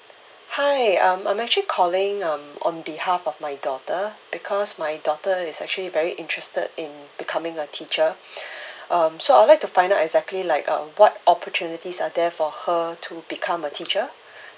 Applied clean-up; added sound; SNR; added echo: none; none; none; none.